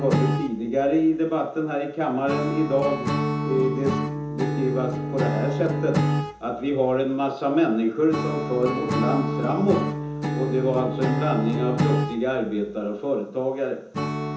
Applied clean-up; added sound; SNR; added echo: none; Acoustic guitar / Strum; 3 dB; reverberation time 0.6 s.